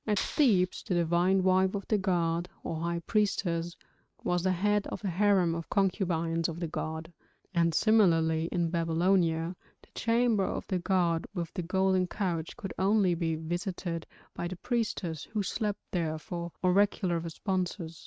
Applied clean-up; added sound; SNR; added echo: neural mask model RNNoise.